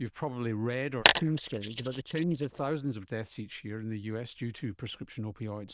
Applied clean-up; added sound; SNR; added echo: neural diffusion model UNIVERSE++.